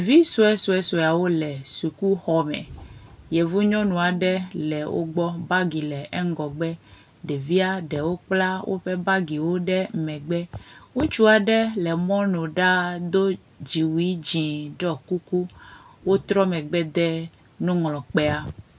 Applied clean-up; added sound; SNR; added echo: none; none; none; none.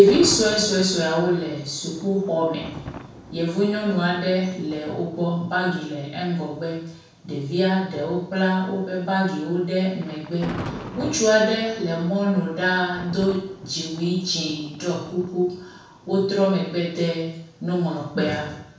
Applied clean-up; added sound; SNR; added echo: none; Thunder; 17 dB; reverberation time 0.6 s.